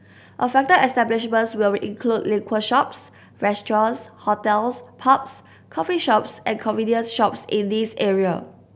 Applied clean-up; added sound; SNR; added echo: none; none; none; none.